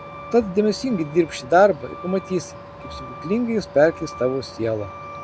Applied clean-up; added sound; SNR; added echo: none; Truck; 15 dB; none.